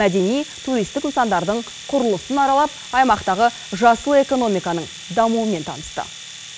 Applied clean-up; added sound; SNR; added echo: none; Domestic sounds, home sounds; 16 dB; none.